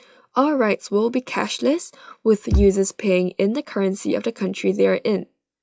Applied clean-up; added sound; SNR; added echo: classical method log-MMSE.